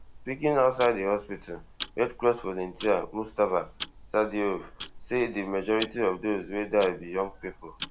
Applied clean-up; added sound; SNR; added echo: none; Tick-tock; 16 dB; none.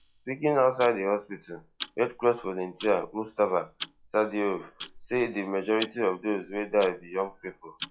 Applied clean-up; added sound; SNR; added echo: classical method log-MMSE.